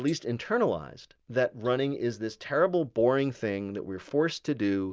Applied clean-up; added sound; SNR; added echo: neural mask model Resemble Enhance denoiser.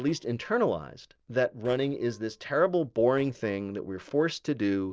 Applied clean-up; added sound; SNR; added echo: neural separator model SepFormer DNS4.